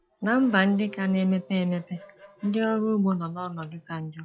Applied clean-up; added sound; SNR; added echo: classical method log-MMSE.